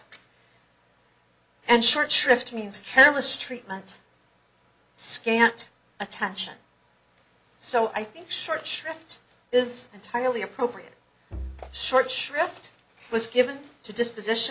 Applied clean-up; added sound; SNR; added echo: none; Bowed string instrument; 14 dB; none.